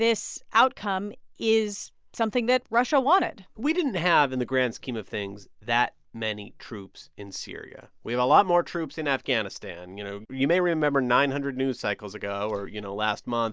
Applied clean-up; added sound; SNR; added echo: none; none; none; none.